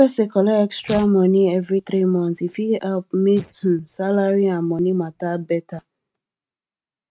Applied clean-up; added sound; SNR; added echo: neural mask model RNNoise.